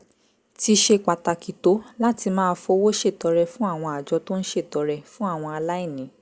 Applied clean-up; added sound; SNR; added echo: none; none; none; none.